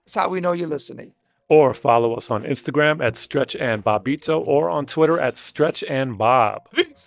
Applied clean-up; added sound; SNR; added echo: neural mask model DeepFilterNet 3.